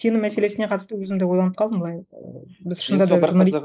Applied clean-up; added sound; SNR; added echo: neural mask model Resemble Enhance denoiser.